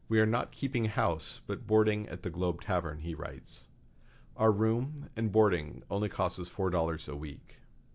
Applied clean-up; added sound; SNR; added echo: none; none; none; none.